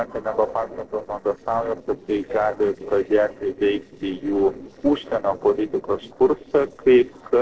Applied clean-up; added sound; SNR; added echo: neural separator model SepFormer DNS4.